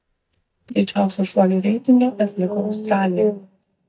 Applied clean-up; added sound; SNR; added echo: neural mask model DeepFilterNet 3.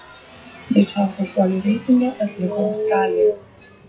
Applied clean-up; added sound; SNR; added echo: classical method WPE with log-MMSE.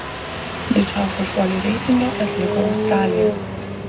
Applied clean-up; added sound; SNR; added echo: none; Engine starting; 1 dB; reverberation time 0.3 s.